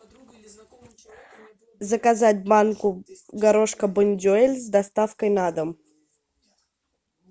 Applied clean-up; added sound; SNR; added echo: none; none; none; none.